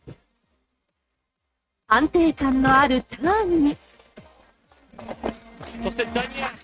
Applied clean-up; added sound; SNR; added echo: neural mask model RNNoise.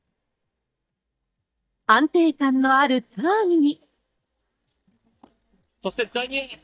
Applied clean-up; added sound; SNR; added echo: neural mask model DeepFilterNet 3.